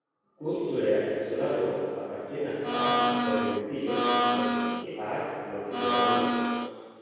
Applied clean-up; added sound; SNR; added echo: none; Domestic sounds, home sounds; -4 dB; reverberation time 2.2 s.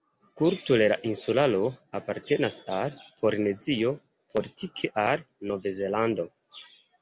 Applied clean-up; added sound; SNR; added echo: none; none; none; none.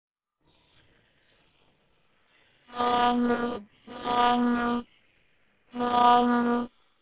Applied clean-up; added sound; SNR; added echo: neural separator model SepFormer WHAMR!.